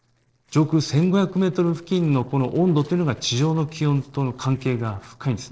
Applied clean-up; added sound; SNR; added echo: neural separator model SepFormer DNS4.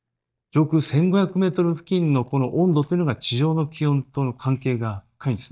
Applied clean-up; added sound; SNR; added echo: neural mask model DeepFilterNet 3.